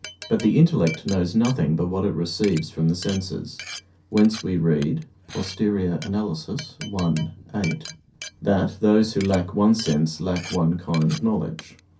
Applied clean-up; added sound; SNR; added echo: none; Glass; 18 dB; reverberation time 0.3 s.